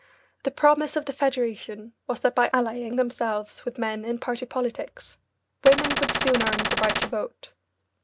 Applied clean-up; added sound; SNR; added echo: none; Gunshot, gunfire; 0 dB; none.